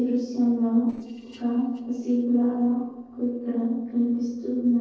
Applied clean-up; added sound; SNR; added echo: neural separator model SepFormer DNS4.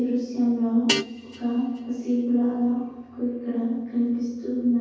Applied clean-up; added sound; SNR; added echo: none; Guitar; 10 dB; reverberation time 1.3 s.